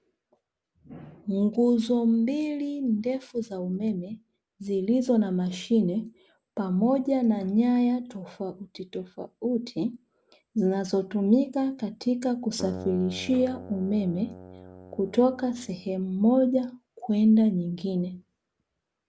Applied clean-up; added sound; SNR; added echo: none; Keyboard (musical); 15 dB; none.